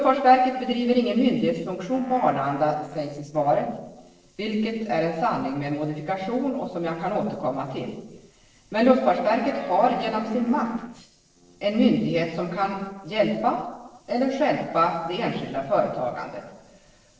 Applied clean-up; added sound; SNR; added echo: neural separator model SepFormer DNS4.